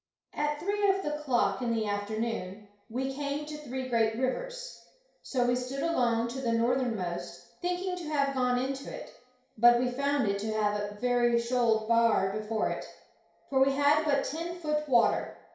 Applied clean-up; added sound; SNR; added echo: none; none; none; reverberation time 0.6 s.